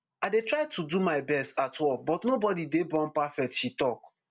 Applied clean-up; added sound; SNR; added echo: none; none; none; none.